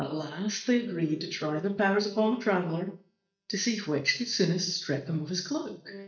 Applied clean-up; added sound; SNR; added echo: neural mask model DeepFilterNet 3.